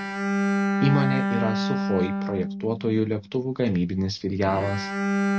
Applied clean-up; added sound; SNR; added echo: none; Bowed string instrument; 0 dB; none.